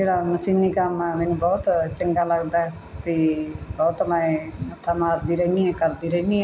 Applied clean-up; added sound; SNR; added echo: none; none; none; none.